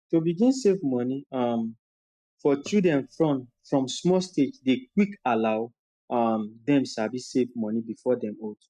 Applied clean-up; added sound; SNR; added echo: neural mask model DeepFilterNet 3.